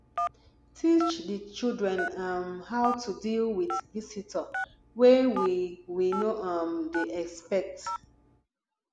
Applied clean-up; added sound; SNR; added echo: none; Telephone; 10 dB; none.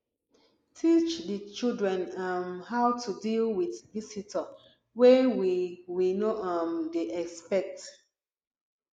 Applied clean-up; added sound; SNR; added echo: neural mask model Resemble Enhance denoiser.